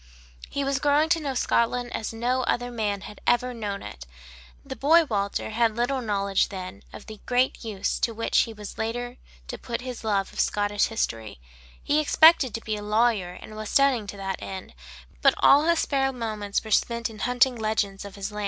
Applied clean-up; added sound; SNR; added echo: none; none; none; none.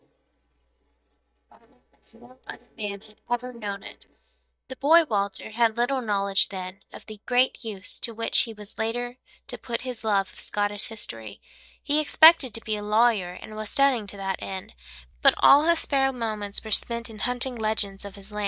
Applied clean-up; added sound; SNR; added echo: neural mask model DeepFilterNet 3.